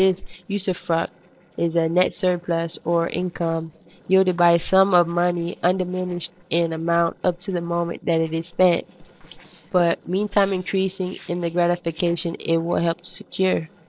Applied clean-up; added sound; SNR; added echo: neural separator model SepFormer DNS4.